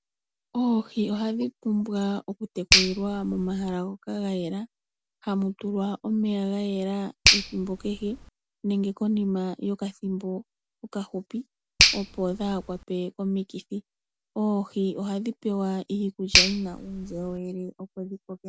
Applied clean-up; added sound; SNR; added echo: none; Finger snapping; 2 dB; none.